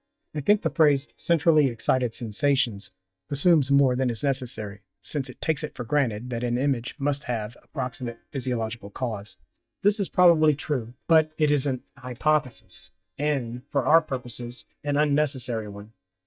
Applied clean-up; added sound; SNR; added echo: neural mask model DeepFilterNet 3.